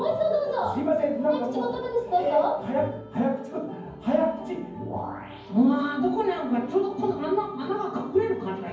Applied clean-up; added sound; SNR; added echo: none; none; none; reverberation time 0.9 s.